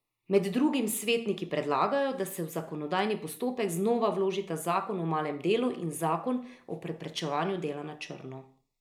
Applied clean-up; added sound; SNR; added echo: neural mask model Resemble Enhance denoiser.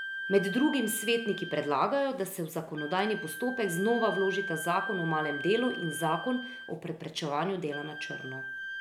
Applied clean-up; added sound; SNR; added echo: none; Wind instrument, woodwind instrument; 8 dB; none.